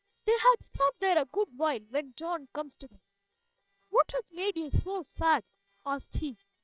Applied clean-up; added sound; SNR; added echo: neural separator model SepFormer WHAM!.